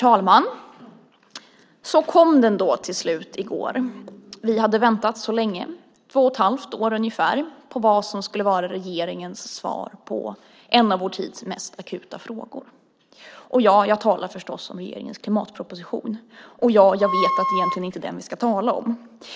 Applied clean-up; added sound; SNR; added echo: none; Wind instrument, woodwind instrument; 2 dB; none.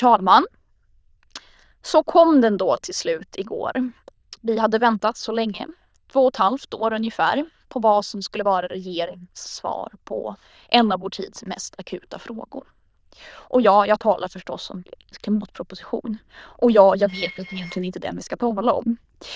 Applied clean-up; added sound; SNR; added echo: neural diffusion model UNIVERSE++.